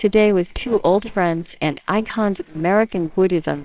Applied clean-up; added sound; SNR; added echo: neural separator model SepFormer WHAMR!.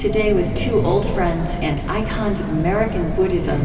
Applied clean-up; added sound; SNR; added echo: none; Train; 4 dB; reverberation time 2.5 s.